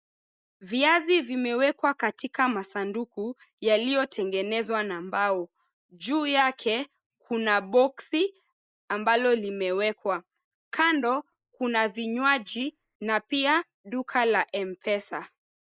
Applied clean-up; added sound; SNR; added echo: neural mask model Resemble Enhance denoiser.